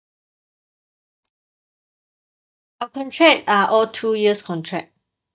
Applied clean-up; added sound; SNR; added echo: neural mask model DeepFilterNet 3.